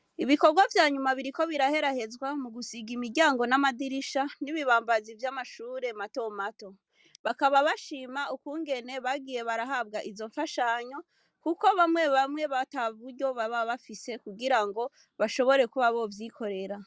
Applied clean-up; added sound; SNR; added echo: none; none; none; none.